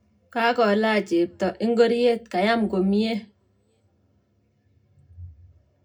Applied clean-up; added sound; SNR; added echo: none; none; none; reverberation time 0.2 s.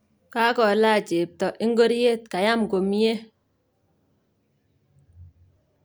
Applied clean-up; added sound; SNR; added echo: none; none; none; none.